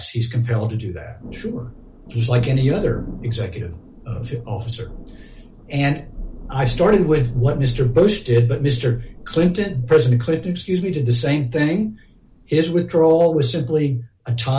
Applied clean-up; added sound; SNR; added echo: none; Thunder; 16 dB; none.